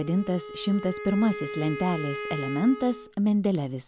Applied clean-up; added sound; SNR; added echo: none; Wind instrument, woodwind instrument; 10 dB; none.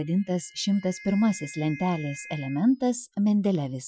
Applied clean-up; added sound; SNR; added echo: classical method Wiener filter.